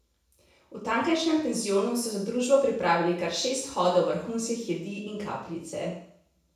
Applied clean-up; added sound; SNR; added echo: none; none; none; reverberation time 0.6 s.